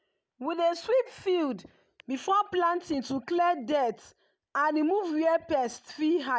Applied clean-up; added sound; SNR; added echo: none; none; none; none.